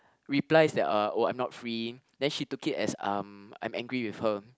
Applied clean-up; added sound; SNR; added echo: none; none; none; none.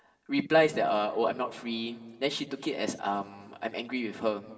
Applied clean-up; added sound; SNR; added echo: none; none; none; reverberation time 2.0 s.